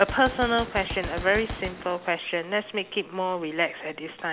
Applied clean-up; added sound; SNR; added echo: none; Gunshot, gunfire; 12 dB; none.